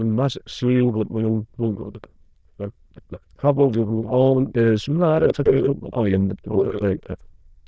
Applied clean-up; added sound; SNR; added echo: neural diffusion model UNIVERSE++.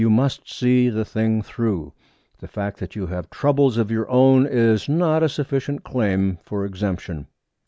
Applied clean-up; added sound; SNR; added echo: none; none; none; none.